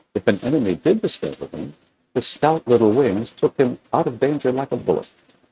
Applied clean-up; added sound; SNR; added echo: neural mask model RNNoise.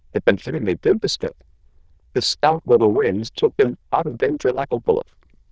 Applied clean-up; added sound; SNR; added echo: neural diffusion model UNIVERSE++.